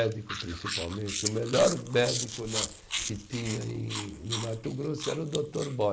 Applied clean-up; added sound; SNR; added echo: neural mask model Resemble Enhance denoiser.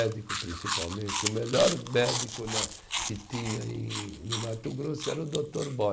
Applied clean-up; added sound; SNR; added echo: none; Chewing, mastication; 5 dB; none.